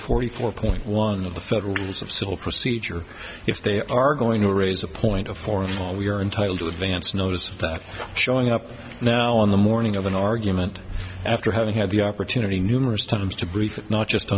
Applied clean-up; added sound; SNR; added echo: none; none; none; none.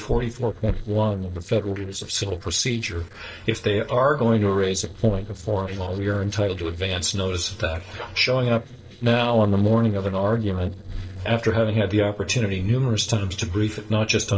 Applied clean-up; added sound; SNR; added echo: neural separator model SepFormer DNS4.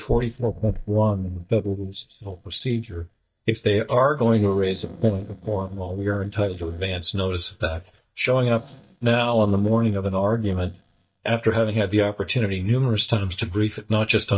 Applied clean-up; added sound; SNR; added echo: neural mask model DeepFilterNet 3.